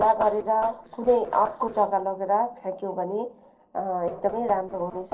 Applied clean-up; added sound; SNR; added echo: neural separator model SepFormer DNS4.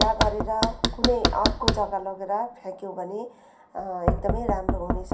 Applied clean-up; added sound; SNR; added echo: none; Knock; -2 dB; reverberation time 0.3 s.